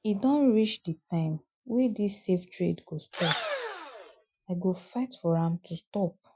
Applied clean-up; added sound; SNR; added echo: classical method Wiener filter.